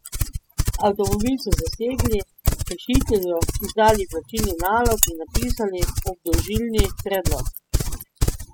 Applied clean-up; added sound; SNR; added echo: classical method spectral subtraction.